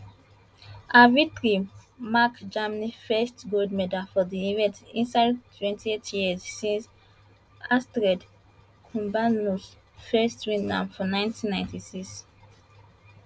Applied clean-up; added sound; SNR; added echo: none; none; none; none.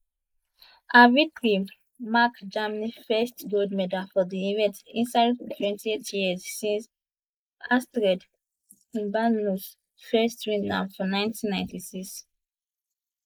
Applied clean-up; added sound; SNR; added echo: neural mask model Resemble Enhance denoiser.